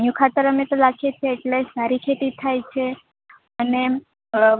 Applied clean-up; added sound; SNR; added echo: none; none; none; none.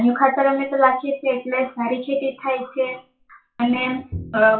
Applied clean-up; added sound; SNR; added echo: classical method WPE with log-MMSE.